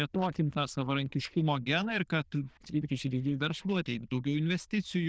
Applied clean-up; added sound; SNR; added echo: neural diffusion model UNIVERSE++.